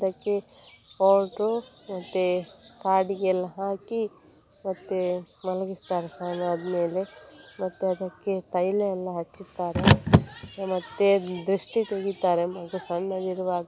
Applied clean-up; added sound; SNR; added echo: none; Car; -2 dB; none.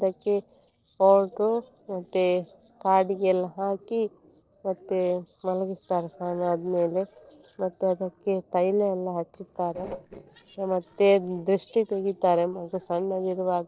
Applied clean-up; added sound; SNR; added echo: neural separator model SepFormer DNS4.